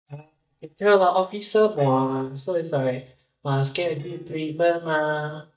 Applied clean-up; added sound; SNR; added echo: neural mask model DeepFilterNet 3.